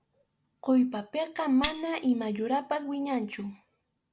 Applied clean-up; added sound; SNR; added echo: none; Tambourine; -5 dB; none.